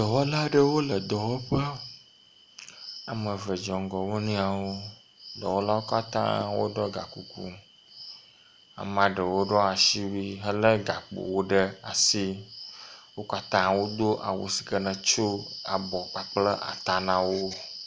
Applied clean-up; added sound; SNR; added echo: none; none; none; none.